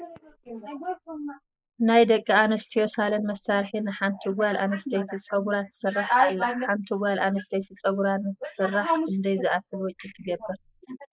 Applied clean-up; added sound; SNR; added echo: neural mask model Resemble Enhance denoiser.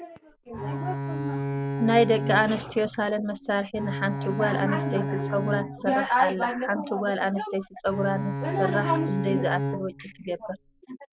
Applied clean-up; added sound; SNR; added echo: none; Bowed string instrument; 5 dB; none.